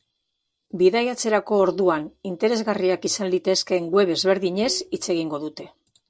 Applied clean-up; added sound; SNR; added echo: neural separator model SepFormer DNS4.